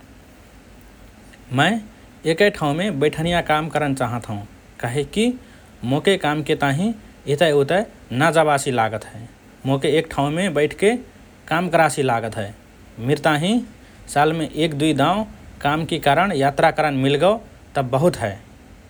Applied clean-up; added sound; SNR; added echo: none; none; none; none.